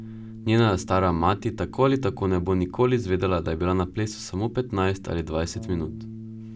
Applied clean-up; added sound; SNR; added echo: none; Bass guitar; 17 dB; none.